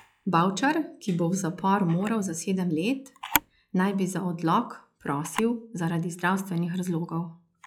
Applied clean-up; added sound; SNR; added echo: classical method log-MMSE.